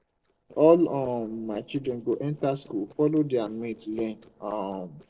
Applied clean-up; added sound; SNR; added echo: neural separator model SepFormer DNS4.